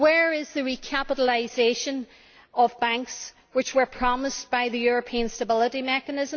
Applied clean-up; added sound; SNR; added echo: none; none; none; none.